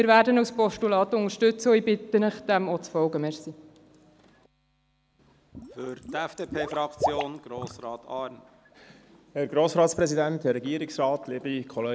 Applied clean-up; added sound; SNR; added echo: none; Water / Liquid; 10 dB; none.